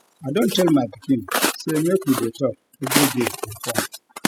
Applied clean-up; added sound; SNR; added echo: classical method spectral subtraction.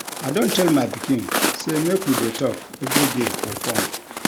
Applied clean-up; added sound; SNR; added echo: none; Walk, footsteps; 3 dB; none.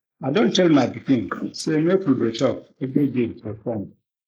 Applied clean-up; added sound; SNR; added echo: neural mask model Resemble Enhance denoiser.